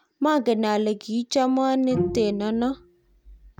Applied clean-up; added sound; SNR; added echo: none; Bowed string instrument; 8 dB; none.